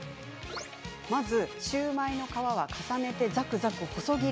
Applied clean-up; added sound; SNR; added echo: none; none; none; none.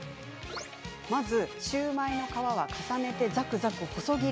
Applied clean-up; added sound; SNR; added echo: none; Wind instrument, woodwind instrument; 13 dB; none.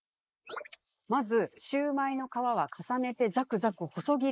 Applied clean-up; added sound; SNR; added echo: neural mask model Resemble Enhance denoiser.